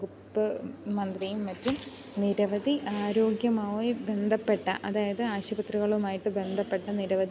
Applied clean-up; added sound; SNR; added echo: none; none; none; none.